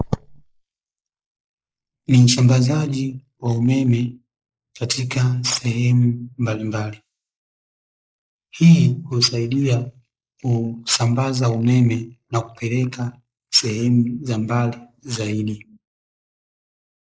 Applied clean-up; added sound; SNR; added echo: neural mask model Resemble Enhance denoiser.